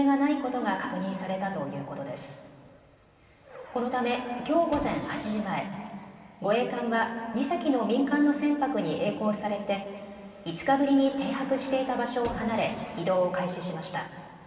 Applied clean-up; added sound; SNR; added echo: none; Car; 17 dB; reverberation time 2.5 s.